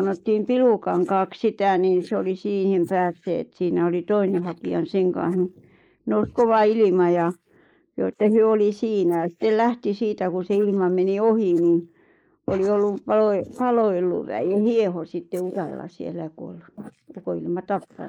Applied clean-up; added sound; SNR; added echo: neural mask model Resemble Enhance denoiser.